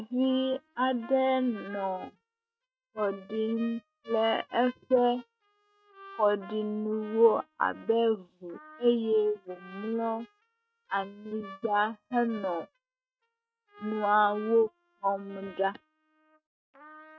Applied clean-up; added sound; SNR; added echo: neural mask model RNNoise.